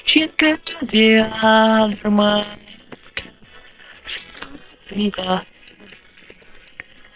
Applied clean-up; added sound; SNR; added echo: neural separator model SepFormer WHAM!.